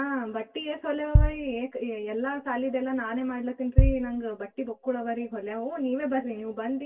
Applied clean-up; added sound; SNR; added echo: none; Bass drum; -3 dB; reverberation time 0.1 s.